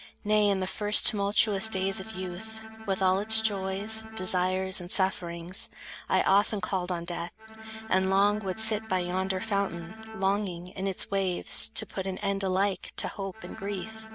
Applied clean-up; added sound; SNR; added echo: none; Bowed string instrument; 18 dB; none.